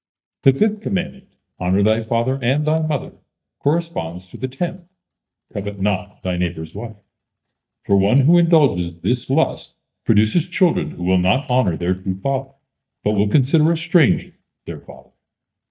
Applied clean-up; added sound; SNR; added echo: neural mask model DeepFilterNet 3.